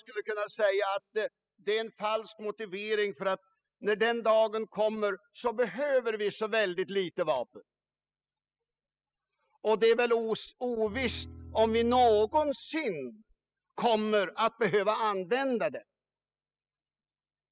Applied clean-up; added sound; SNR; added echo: classical method spectral subtraction.